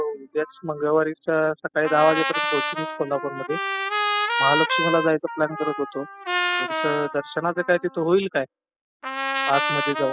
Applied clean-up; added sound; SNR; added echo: classical method spectral subtraction.